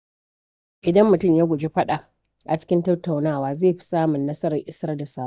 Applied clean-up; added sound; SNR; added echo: neural mask model DeepFilterNet 3.